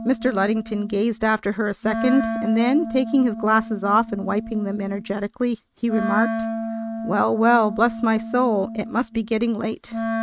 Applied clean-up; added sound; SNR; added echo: neural mask model RNNoise.